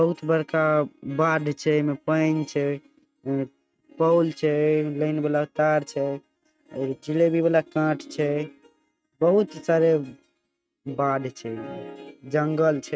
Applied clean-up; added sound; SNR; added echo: neural mask model RNNoise.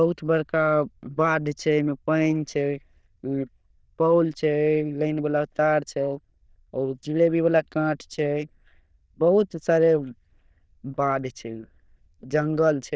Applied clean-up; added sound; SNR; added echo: neural diffusion model UNIVERSE++.